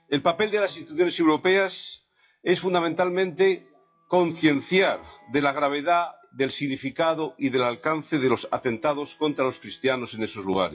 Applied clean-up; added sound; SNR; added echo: classical method WPE with log-MMSE.